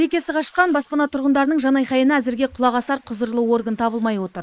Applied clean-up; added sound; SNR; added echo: neural mask model Resemble Enhance denoiser.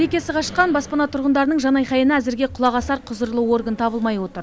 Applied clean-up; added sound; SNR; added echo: none; none; none; none.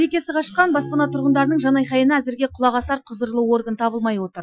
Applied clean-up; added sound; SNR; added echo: classical method Wiener filter.